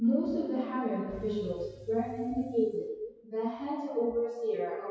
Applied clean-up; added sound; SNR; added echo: classical method WPE with log-MMSE.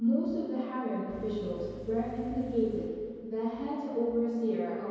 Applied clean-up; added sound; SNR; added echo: none; Engine / Car; 19 dB; reverberation time 2.2 s.